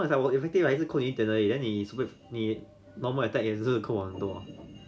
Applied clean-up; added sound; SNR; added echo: none; none; none; none.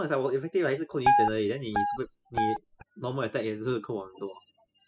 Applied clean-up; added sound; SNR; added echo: classical method spectral subtraction.